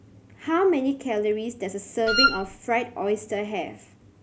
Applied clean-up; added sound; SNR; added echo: none; Wind instrument, woodwind instrument; -3 dB; none.